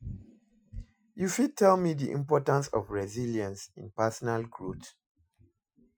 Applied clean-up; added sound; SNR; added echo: classical method Wiener filter.